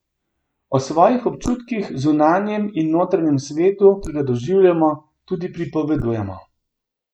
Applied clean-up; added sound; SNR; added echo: neural mask model Resemble Enhance denoiser.